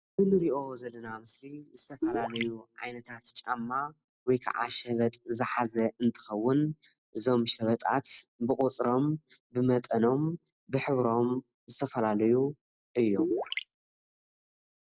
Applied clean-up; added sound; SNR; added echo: neural separator model SepFormer DNS4.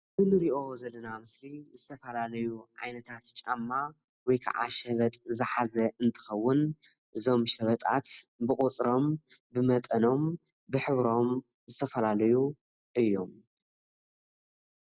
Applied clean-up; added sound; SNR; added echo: none; none; none; none.